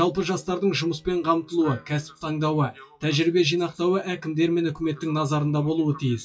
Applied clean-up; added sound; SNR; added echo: classical method WPE with log-MMSE.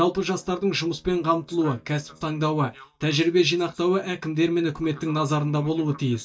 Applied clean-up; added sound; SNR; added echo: neural mask model DeepFilterNet 3.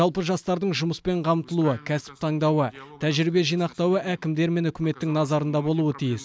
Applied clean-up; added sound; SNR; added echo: none; none; none; none.